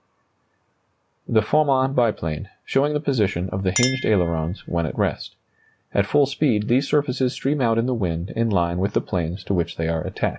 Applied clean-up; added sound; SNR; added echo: none; Chink, clink; 17 dB; none.